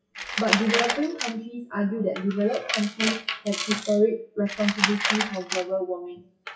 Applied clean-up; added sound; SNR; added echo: classical method WPE with log-MMSE.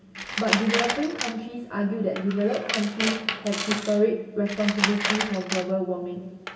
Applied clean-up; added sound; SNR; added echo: none; Tools; 4 dB; reverberation time 3.0 s.